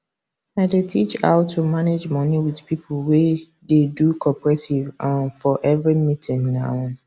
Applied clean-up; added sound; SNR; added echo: none; none; none; none.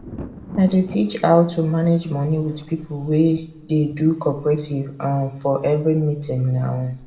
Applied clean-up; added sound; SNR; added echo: none; Thunder; 20 dB; reverberation time 0.9 s.